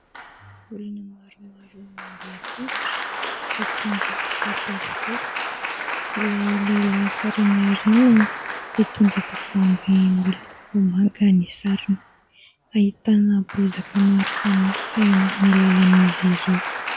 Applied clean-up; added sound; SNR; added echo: none; Applause; 9 dB; none.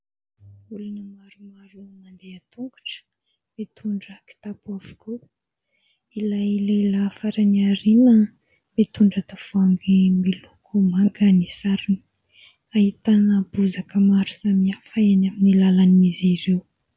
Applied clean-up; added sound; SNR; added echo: none; none; none; none.